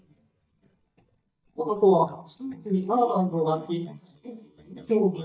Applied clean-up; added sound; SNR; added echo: neural mask model DeepFilterNet 3.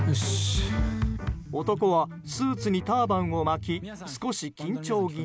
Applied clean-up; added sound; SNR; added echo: none; none; none; none.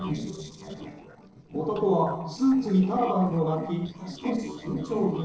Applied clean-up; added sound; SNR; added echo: neural separator model SepFormer DNS4.